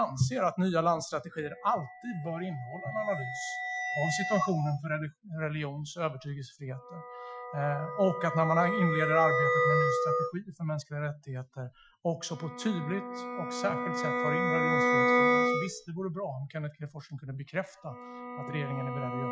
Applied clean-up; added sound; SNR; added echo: classical method Wiener filter.